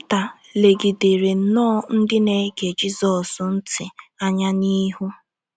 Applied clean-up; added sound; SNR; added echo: none; none; none; none.